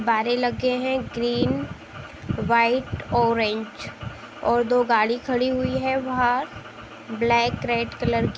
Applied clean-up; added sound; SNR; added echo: none; none; none; none.